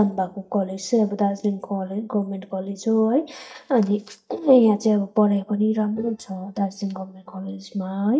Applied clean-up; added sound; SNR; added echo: neural mask model DeepFilterNet 3.